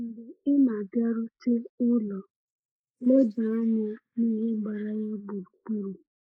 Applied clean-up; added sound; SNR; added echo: neural mask model Resemble Enhance denoiser.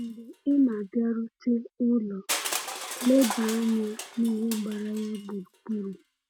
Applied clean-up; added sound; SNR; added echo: none; Crushing; 11 dB; none.